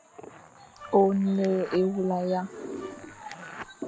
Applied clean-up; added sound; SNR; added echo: none; Zipper (clothing) + Wind instrument, woodwind instrument; 18 dB; none.